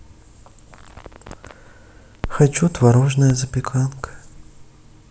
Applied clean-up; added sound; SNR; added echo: none; Crackle; 15 dB; none.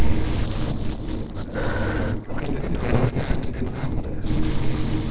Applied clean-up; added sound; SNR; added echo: neural separator model SepFormer DNS4.